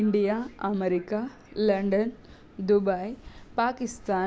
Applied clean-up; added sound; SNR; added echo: none; none; none; none.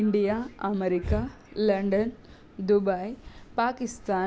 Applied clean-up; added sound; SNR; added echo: none; Breathing; 10 dB; none.